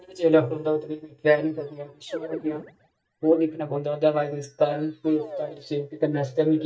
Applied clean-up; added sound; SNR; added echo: neural mask model DeepFilterNet 3.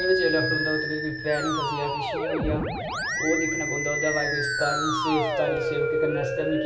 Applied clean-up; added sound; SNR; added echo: none; Musical instrument; 0 dB; none.